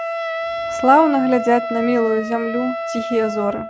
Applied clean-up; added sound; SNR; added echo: none; Wind instrument, woodwind instrument; 7 dB; none.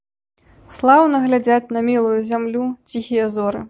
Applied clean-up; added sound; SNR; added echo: none; none; none; none.